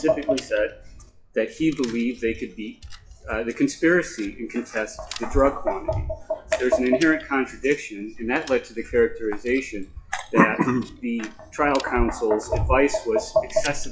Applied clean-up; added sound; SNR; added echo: classical method WPE with log-MMSE.